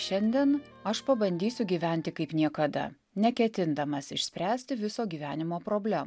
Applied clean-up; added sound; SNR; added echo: none; none; none; none.